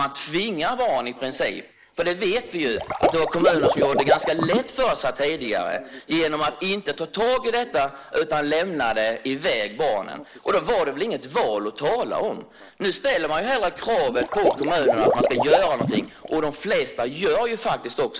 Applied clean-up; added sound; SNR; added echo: neural mask model Resemble Enhance denoiser.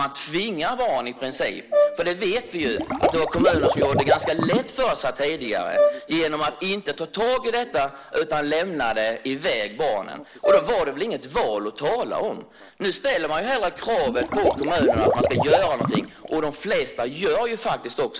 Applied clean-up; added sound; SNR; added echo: none; Water / Liquid + Brass instrument; 0 dB; none.